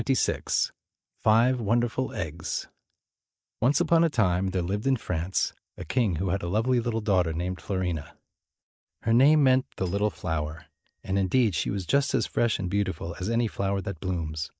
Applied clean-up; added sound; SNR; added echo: neural mask model DeepFilterNet 3.